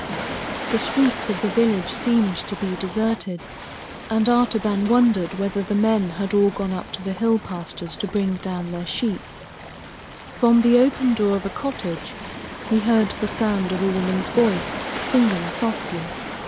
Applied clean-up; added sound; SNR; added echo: none; Waves, surf; 10 dB; none.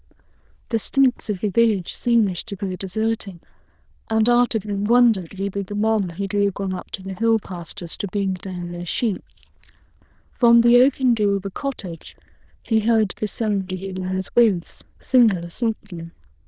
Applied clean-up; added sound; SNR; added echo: neural diffusion model UNIVERSE++.